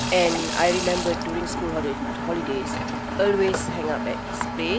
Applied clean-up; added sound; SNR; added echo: none; Engine + Sink (filling or washing) / Water tap, faucet; 2 dB; none.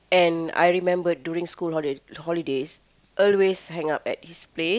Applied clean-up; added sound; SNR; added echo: none; none; none; none.